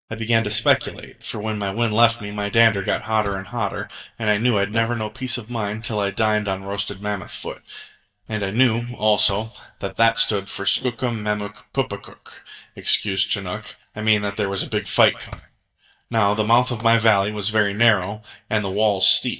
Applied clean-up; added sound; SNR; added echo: neural mask model DeepFilterNet 3.